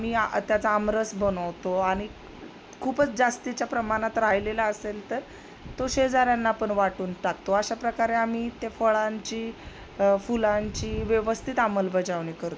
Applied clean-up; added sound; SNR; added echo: none; none; none; none.